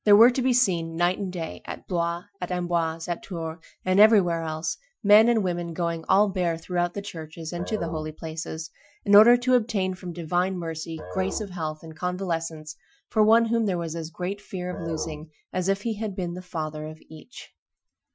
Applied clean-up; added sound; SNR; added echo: classical method Wiener filter.